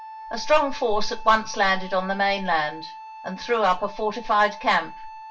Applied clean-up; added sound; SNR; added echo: none; Wind instrument, woodwind instrument; 16 dB; reverberation time 0.2 s.